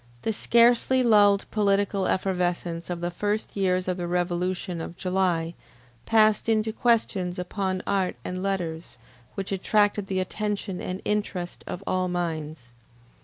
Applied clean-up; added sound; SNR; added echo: none; none; none; none.